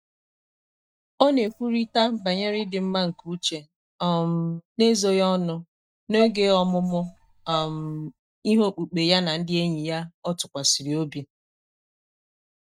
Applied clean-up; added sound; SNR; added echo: neural mask model DeepFilterNet 3.